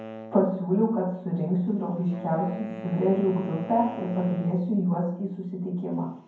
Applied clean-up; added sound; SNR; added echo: none; Wind instrument, woodwind instrument; 15 dB; reverberation time 0.9 s.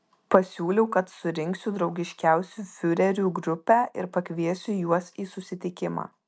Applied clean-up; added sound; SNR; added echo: none; none; none; none.